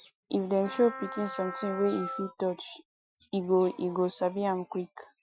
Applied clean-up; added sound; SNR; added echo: classical method Wiener filter.